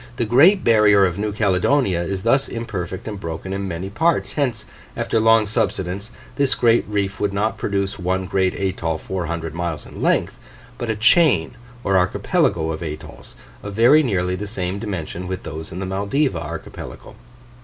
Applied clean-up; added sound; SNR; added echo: none; none; none; none.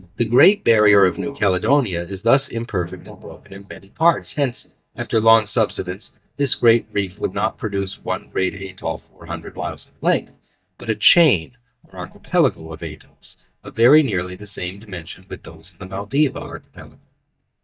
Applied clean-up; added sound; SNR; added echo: neural mask model DeepFilterNet 3.